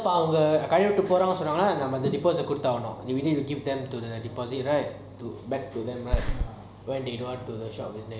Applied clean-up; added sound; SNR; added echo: none; Run; -1 dB; none.